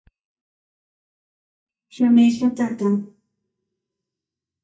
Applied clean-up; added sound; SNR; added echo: neural mask model DeepFilterNet 3.